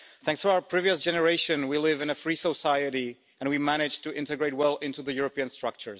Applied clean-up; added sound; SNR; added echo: none; none; none; none.